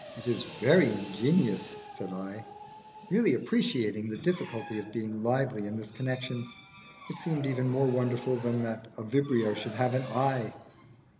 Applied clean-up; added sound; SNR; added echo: none; Drill; 16 dB; none.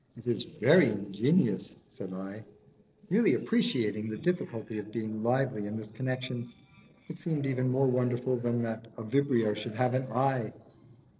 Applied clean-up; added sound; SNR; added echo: neural separator model SepFormer DNS4.